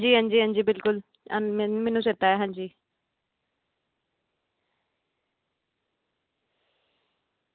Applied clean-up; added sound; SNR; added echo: none; none; none; none.